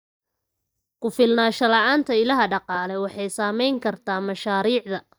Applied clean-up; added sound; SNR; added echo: neural mask model DeepFilterNet 3.